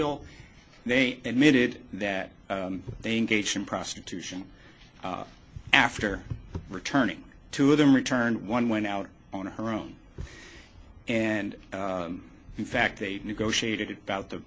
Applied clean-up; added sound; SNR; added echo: none; none; none; none.